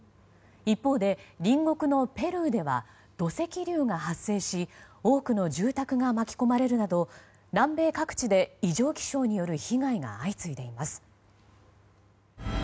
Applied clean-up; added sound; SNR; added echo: none; none; none; none.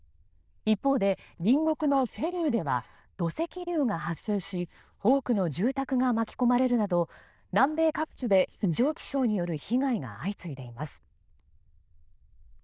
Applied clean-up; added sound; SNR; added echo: neural diffusion model UNIVERSE++.